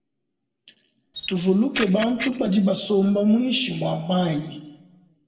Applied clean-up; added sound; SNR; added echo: none; Camera; 11 dB; reverberation time 0.9 s.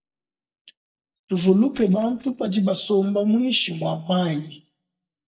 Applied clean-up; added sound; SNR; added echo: neural mask model DeepFilterNet 3.